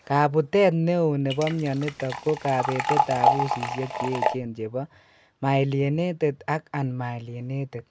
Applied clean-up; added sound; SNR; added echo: none; Liquid; 1 dB; none.